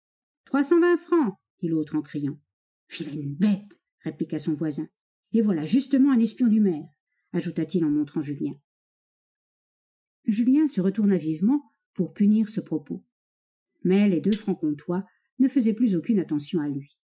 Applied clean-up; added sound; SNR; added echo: classical method Wiener filter.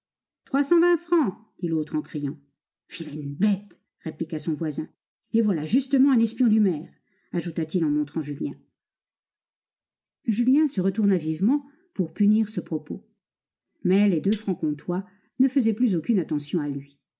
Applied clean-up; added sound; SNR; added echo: none; Tambourine; 12 dB; none.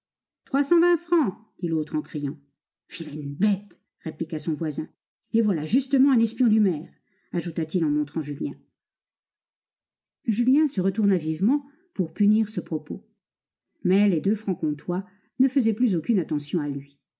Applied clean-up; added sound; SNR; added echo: none; none; none; none.